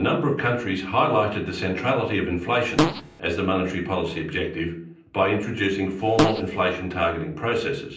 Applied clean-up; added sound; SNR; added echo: none; Fart; 0 dB; reverberation time 0.6 s.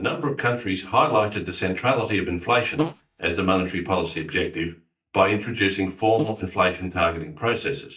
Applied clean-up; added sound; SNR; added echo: neural mask model DeepFilterNet 3.